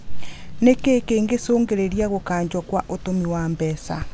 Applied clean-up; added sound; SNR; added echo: none; none; none; none.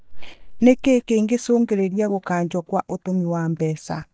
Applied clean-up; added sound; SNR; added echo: neural mask model DeepFilterNet 3.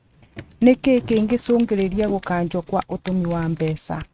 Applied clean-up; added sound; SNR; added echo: neural mask model RNNoise.